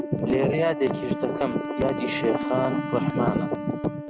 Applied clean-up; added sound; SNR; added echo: none; Wind instrument, woodwind instrument; 7 dB; none.